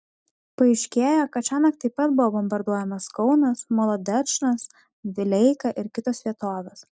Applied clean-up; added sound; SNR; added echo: none; none; none; none.